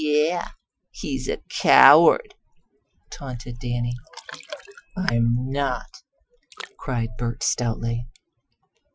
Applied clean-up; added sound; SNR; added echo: classical method Wiener filter.